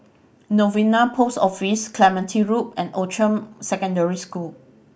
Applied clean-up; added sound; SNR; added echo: none; none; none; none.